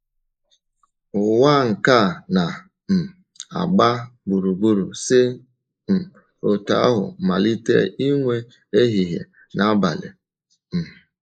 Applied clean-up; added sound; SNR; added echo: neural mask model Resemble Enhance denoiser.